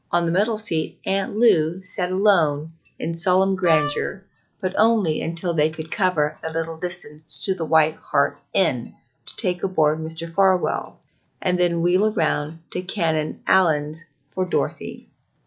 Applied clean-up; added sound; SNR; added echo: none; Wind instrument, woodwind instrument; 7 dB; none.